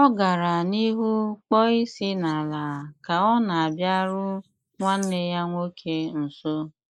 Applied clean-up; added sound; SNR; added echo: neural mask model Resemble Enhance denoiser.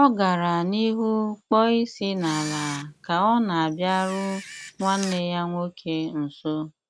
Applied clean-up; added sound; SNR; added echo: none; Camera; 15 dB; none.